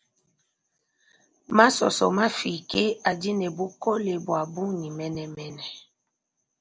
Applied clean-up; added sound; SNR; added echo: none; none; none; none.